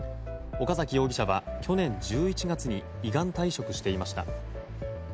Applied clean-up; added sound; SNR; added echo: none; none; none; none.